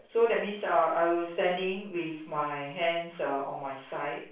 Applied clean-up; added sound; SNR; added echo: none; none; none; reverberation time 0.4 s.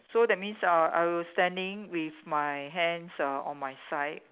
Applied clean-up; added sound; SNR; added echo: none; none; none; none.